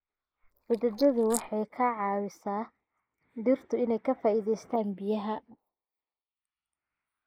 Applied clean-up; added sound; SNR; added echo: neural mask model Resemble Enhance denoiser.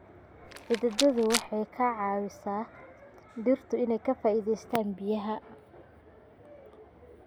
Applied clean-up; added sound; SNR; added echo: none; Rattle; 4 dB; none.